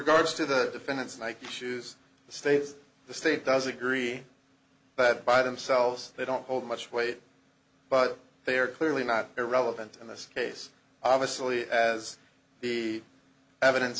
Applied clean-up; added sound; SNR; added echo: none; none; none; none.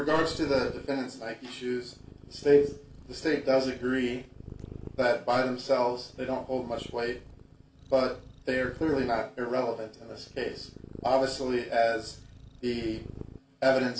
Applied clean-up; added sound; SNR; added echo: none; Purr; 17 dB; reverberation time 0.3 s.